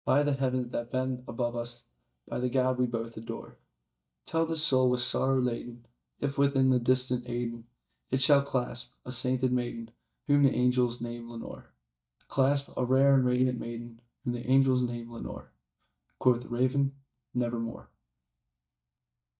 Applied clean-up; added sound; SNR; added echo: neural mask model DeepFilterNet 3.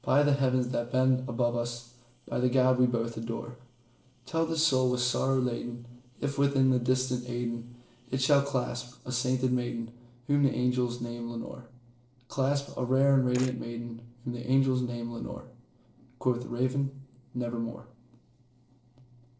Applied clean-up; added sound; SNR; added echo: neural separator model SepFormer DNS4.